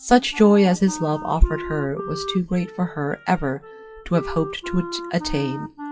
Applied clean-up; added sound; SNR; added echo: classical method WPE with log-MMSE.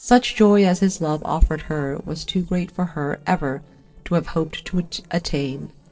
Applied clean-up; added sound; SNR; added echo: neural separator model SepFormer DNS4.